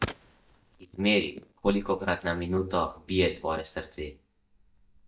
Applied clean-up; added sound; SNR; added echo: neural mask model DeepFilterNet 3.